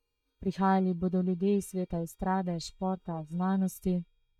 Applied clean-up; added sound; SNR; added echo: neural mask model DeepFilterNet 3.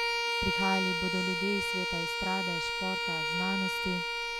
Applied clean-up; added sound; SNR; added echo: none; Bowed string instrument; -4 dB; none.